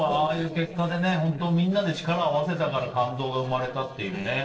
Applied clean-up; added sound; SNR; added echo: neural separator model SepFormer DNS4.